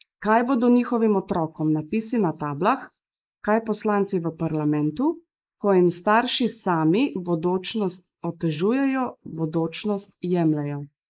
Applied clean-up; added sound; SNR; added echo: neural mask model Resemble Enhance denoiser.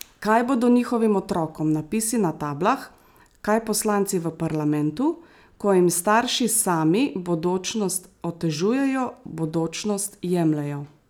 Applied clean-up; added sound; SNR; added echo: none; none; none; none.